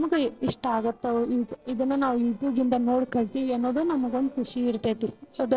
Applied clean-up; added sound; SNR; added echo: neural separator model SepFormer DNS4.